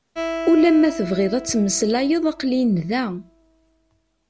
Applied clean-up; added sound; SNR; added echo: none; Acoustic guitar; 12 dB; none.